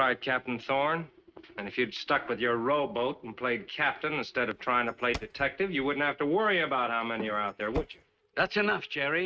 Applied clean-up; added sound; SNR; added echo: neural mask model RNNoise.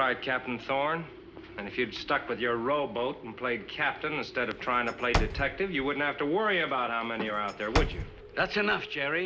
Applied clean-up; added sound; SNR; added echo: none; Slam / Wood; 5 dB; none.